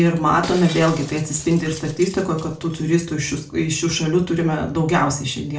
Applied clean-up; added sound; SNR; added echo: none; Shatter; 18 dB; reverberation time 0.3 s.